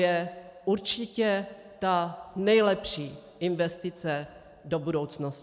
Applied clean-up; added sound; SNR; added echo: none; none; none; none.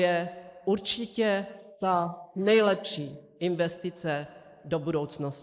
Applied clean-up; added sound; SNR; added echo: neural mask model Resemble Enhance denoiser.